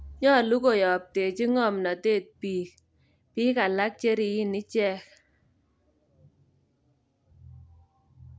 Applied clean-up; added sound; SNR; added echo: none; none; none; none.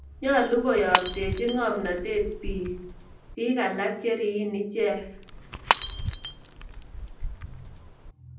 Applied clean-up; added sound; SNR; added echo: none; Shatter / Crushing; 4 dB; reverberation time 0.6 s.